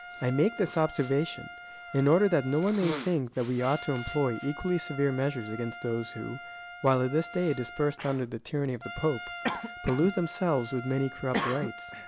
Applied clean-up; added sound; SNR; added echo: none; Trumpet + Cough; 11 dB; none.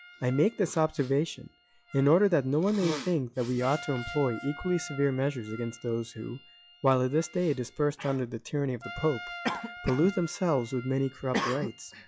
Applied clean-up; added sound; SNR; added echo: classical method log-MMSE.